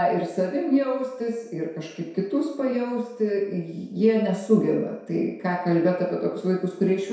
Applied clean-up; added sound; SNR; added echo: none; none; none; reverberation time 0.7 s.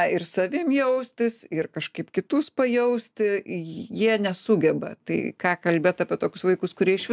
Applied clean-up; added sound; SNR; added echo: none; none; none; none.